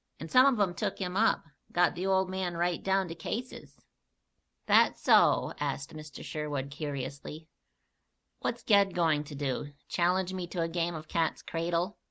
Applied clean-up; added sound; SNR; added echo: none; none; none; none.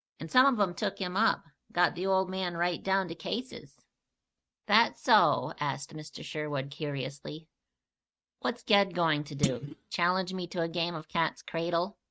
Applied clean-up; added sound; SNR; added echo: neural mask model RNNoise.